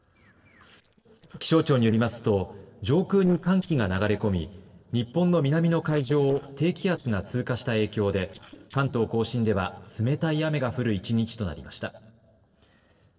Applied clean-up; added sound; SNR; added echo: neural separator model SepFormer DNS4.